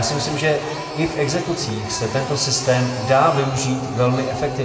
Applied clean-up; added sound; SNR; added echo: none; Printer; 11 dB; reverberation time 1.8 s.